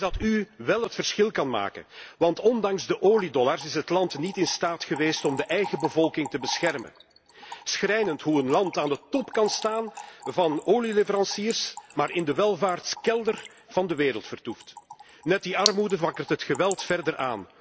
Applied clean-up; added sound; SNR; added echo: none; Trickle, dribble / Splash, splatter; 14 dB; none.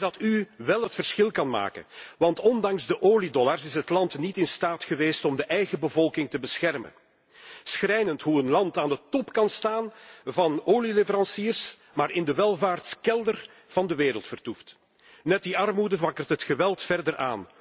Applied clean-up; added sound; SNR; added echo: none; none; none; none.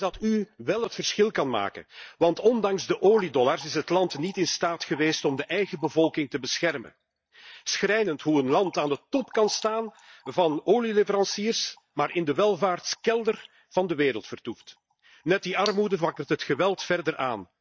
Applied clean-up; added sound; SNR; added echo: neural mask model DeepFilterNet 3.